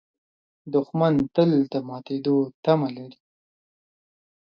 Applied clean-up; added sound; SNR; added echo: none; none; none; none.